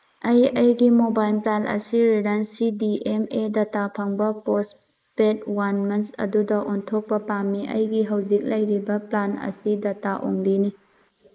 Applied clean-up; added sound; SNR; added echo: neural mask model Resemble Enhance denoiser.